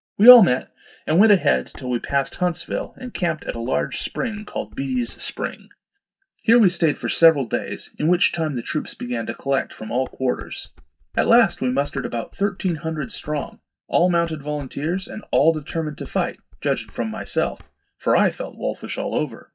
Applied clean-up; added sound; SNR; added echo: neural mask model DeepFilterNet 3.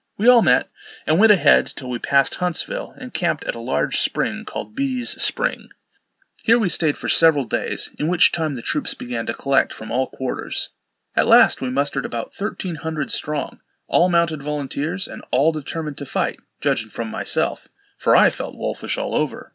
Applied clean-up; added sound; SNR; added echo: none; none; none; none.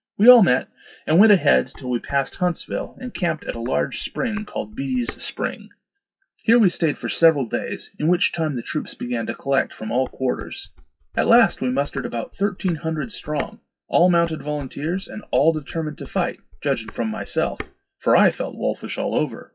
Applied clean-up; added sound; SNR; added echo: classical method WPE with log-MMSE.